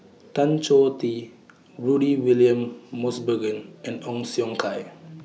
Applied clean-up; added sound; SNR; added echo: none; none; none; none.